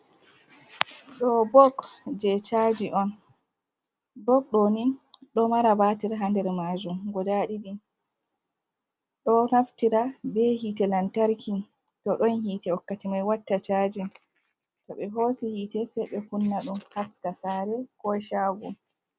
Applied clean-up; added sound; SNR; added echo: none; none; none; none.